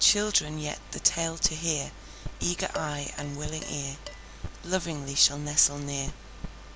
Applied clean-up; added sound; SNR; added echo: none; Dishes, pots, and pans; 17 dB; none.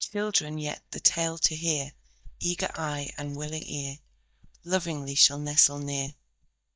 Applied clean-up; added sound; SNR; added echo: neural mask model DeepFilterNet 3.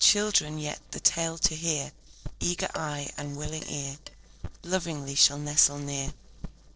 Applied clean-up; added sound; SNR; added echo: neural separator model SepFormer DNS4.